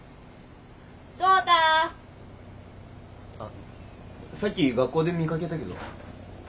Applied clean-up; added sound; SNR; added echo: none; none; none; none.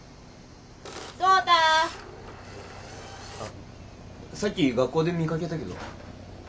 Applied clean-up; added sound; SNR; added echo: none; Camera; 15 dB; none.